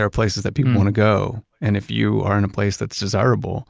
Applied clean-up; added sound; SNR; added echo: none; none; none; none.